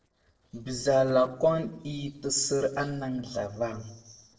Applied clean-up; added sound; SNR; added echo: neural separator model SepFormer DNS4.